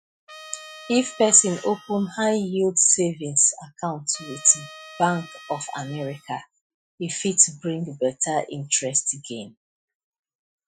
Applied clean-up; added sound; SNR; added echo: classical method Wiener filter.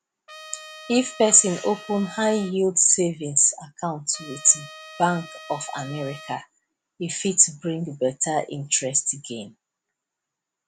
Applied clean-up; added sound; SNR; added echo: none; Trumpet; 18 dB; none.